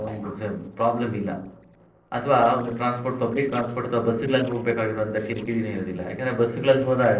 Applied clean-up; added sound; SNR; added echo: neural separator model SepFormer DNS4.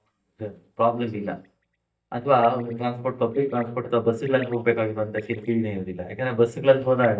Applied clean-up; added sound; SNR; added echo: neural mask model DeepFilterNet 3.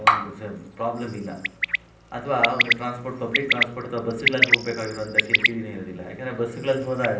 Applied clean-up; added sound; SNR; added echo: none; Bird; -1 dB; reverberation time 0.6 s.